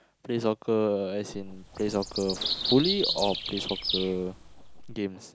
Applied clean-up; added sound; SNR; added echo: none; Bird vocalization, bird call, bird song; 4 dB; none.